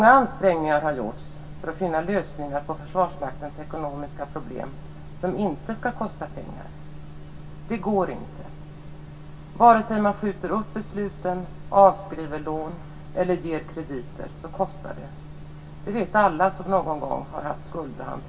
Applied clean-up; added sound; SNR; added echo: none; none; none; reverberation time 0.2 s.